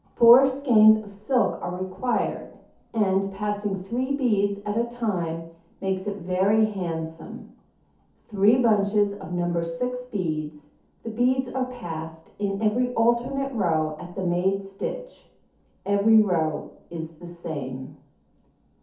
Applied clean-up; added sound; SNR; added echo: none; none; none; reverberation time 0.5 s.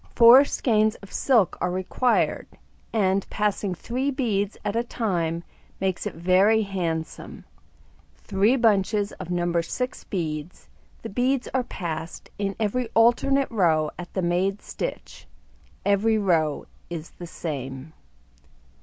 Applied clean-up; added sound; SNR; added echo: none; none; none; none.